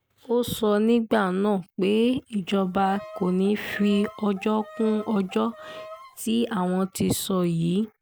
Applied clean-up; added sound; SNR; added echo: none; Bowed string instrument; 18 dB; none.